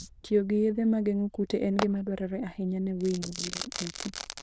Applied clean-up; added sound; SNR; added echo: neural diffusion model UNIVERSE++.